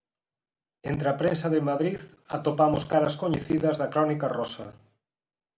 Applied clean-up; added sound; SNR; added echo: none; none; none; none.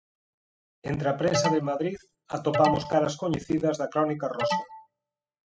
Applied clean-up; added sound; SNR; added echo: classical method spectral subtraction.